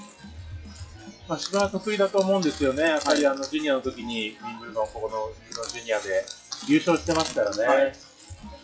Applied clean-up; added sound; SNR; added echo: classical method WPE with log-MMSE.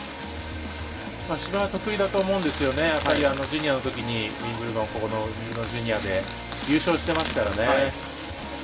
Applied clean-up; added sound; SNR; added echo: none; Crushing; 10 dB; reverberation time 0.1 s.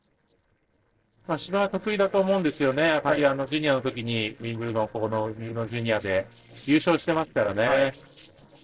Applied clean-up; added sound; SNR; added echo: neural separator model SepFormer DNS4.